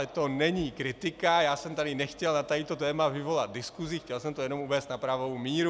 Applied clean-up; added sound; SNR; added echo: none; none; none; none.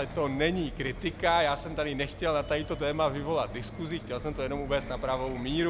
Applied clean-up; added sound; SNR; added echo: none; Bus; 11 dB; none.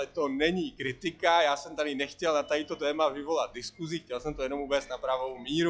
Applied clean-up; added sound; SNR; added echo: classical method log-MMSE.